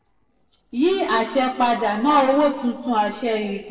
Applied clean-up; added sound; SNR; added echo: neural separator model SepFormer DNS4.